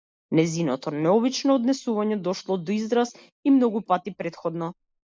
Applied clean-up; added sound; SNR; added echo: neural mask model Resemble Enhance denoiser.